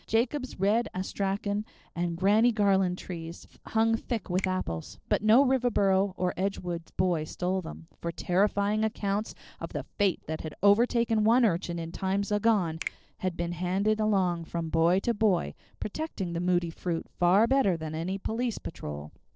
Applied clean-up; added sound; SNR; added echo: neural separator model SepFormer DNS4.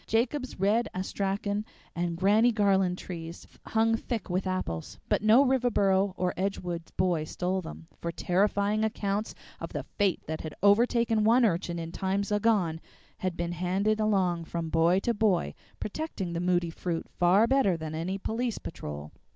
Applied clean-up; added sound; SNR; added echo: none; none; none; none.